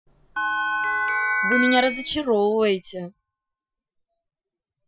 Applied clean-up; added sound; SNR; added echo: classical method Wiener filter.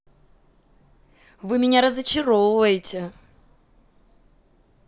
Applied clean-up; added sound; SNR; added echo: none; none; none; none.